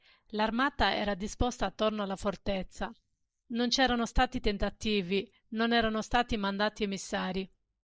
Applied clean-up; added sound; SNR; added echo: neural mask model Resemble Enhance denoiser.